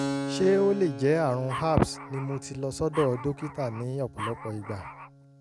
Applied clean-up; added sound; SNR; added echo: none; Keyboard (musical) + Dog; 9 dB; none.